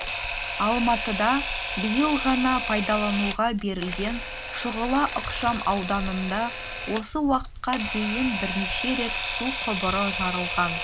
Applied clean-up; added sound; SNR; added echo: none; Camera; 3 dB; none.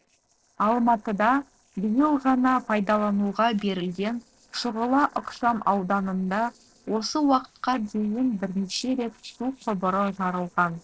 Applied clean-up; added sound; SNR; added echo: neural separator model SepFormer DNS4.